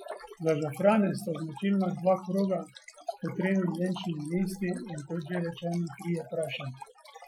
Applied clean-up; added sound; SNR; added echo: classical method Wiener filter.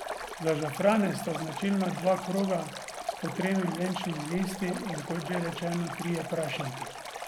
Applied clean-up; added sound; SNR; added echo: none; Stream; 8 dB; none.